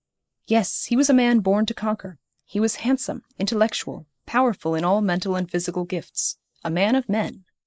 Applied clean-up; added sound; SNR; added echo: neural mask model Resemble Enhance denoiser.